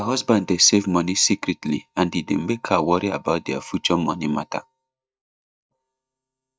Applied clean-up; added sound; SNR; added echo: neural mask model DeepFilterNet 3.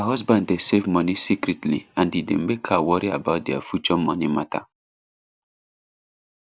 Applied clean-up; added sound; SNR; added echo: none; none; none; none.